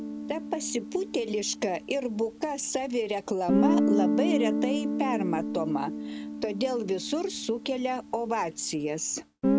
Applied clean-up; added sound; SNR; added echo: none; Guitar; 0 dB; none.